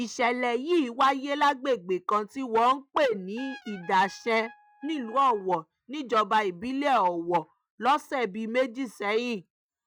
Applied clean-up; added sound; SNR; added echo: neural mask model RNNoise.